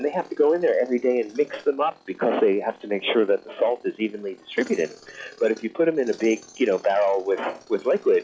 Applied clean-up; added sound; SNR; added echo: classical method log-MMSE.